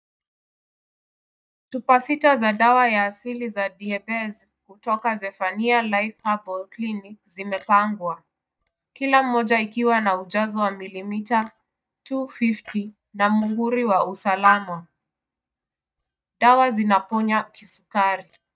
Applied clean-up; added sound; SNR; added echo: neural mask model DeepFilterNet 3.